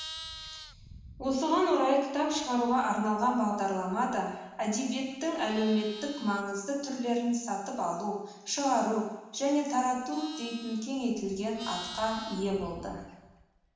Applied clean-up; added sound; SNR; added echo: none; Livestock, farm animals, working animals; 18 dB; reverberation time 1.1 s.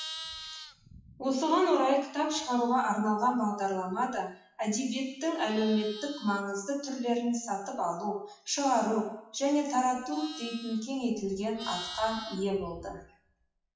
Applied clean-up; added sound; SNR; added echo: classical method WPE with log-MMSE.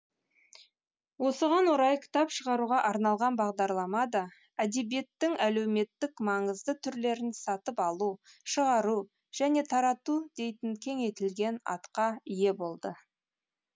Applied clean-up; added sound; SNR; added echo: none; none; none; none.